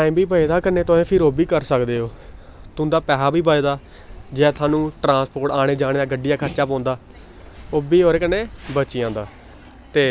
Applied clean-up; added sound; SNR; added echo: none; none; none; none.